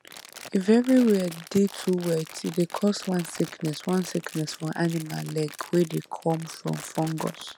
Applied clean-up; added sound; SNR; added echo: none; Crumpling, crinkling; 17 dB; none.